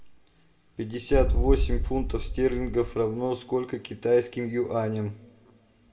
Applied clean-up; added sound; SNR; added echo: none; Boom; -2 dB; reverberation time 1.0 s.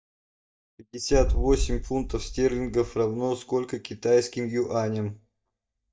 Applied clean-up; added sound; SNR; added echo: neural mask model DeepFilterNet 3.